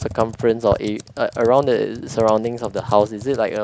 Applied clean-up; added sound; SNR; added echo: none; Computer keyboard; 15 dB; none.